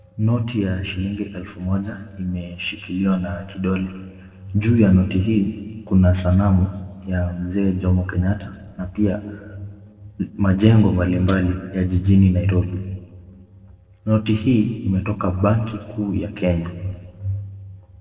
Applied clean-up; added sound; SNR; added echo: neural separator model SepFormer DNS4.